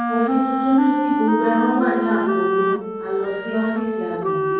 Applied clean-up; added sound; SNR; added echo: none; Wind instrument, woodwind instrument; 0 dB; reverberation time 1.3 s.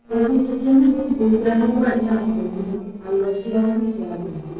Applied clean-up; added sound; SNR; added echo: neural separator model SepFormer DNS4.